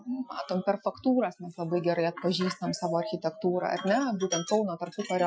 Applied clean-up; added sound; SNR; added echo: classical method Wiener filter.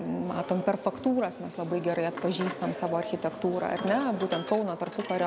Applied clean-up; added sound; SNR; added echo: none; Sink (filling or washing); 16 dB; none.